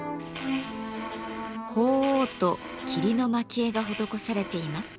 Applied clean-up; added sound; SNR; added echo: none; Fart; 12 dB; none.